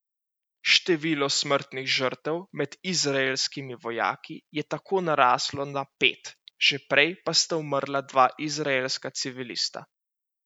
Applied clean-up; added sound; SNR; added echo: none; none; none; none.